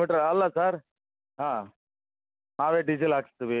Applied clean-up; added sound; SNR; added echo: none; none; none; none.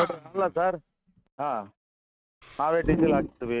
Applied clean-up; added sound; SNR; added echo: neural mask model RNNoise.